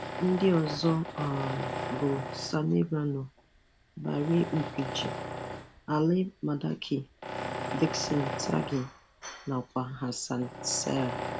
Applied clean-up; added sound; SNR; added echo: none; Tools; 8 dB; none.